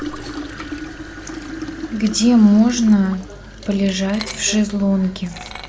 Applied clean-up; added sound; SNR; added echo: none; Liquid; 15 dB; none.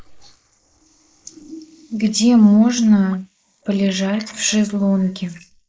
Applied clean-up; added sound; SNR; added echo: neural mask model Resemble Enhance denoiser.